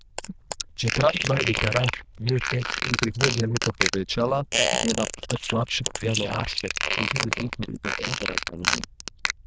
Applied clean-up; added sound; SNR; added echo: neural diffusion model UNIVERSE++.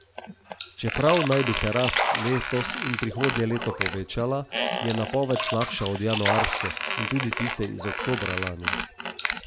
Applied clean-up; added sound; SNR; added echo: none; Splash, splatter + Squeak; 1 dB; none.